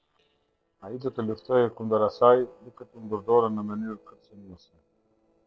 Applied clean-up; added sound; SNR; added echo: neural separator model SepFormer DNS4.